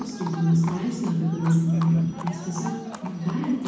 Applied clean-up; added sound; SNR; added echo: none; Livestock, farm animals, working animals; 15 dB; reverberation time 1.1 s.